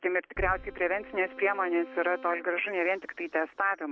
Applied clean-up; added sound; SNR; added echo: none; Knock + Bowed string instrument; 15 dB; none.